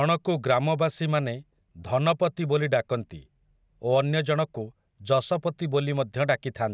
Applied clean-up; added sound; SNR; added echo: none; none; none; none.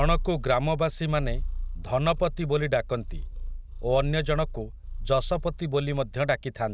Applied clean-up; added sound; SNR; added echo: none; Purr; 5 dB; none.